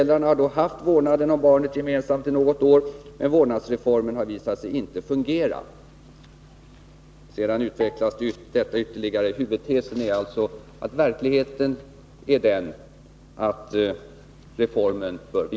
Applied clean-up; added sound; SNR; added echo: none; none; none; none.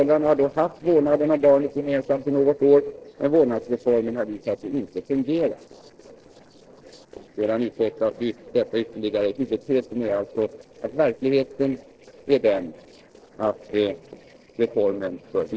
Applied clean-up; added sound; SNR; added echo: neural separator model SepFormer DNS4.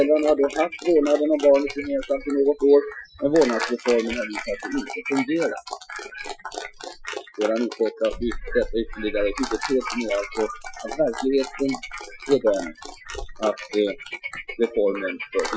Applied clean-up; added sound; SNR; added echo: classical method Wiener filter.